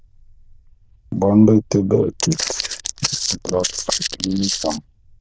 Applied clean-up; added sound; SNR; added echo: neural diffusion model UNIVERSE++.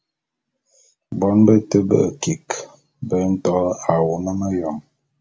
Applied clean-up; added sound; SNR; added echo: none; none; none; none.